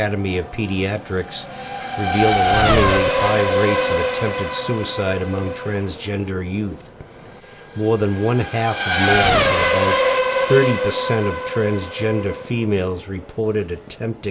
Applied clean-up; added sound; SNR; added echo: none; Race car, auto racing / Accelerating, revving, vroom; 0 dB; none.